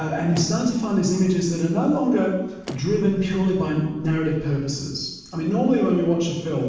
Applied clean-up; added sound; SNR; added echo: none; Motor vehicle (road); 18 dB; reverberation time 0.9 s.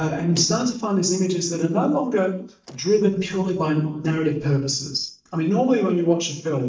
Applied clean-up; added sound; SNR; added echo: neural mask model DeepFilterNet 3.